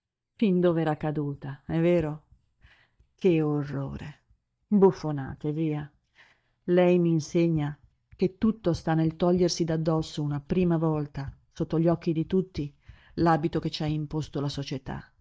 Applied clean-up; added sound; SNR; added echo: neural mask model DeepFilterNet 3.